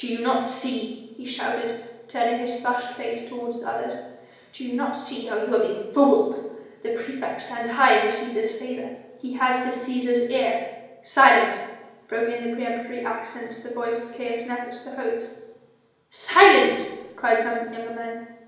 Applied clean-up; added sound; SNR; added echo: none; none; none; reverberation time 1.0 s.